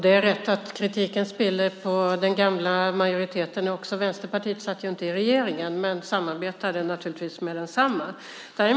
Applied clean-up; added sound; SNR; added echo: none; none; none; none.